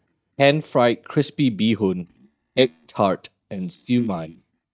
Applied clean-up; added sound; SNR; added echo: neural mask model DeepFilterNet 3.